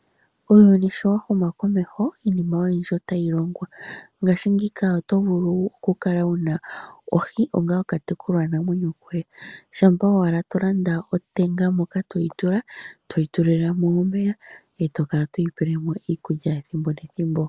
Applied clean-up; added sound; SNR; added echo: none; none; none; none.